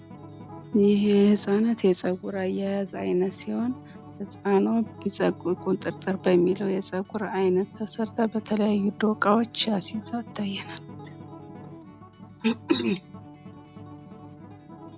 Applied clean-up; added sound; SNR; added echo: none; Acoustic guitar; 17 dB; none.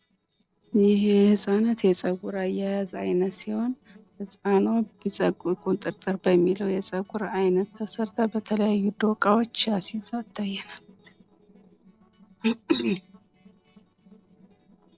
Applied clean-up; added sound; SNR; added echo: neural separator model SepFormer DNS4.